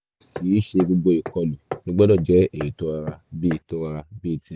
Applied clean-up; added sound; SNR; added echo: none; Hammer; 15 dB; none.